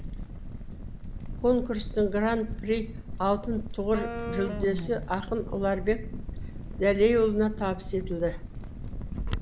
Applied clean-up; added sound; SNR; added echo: none; Crackle + Wind instrument, woodwind instrument; 6 dB; none.